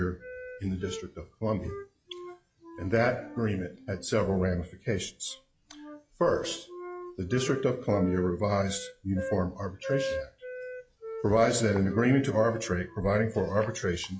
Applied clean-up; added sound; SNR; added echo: classical method log-MMSE.